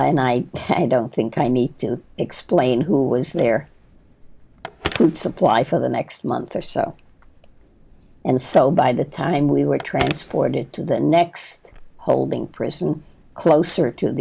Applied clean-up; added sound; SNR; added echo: none; Telephone; 19 dB; none.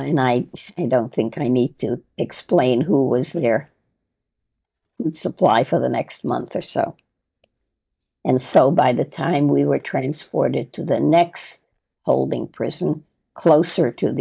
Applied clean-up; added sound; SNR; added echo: neural mask model DeepFilterNet 3.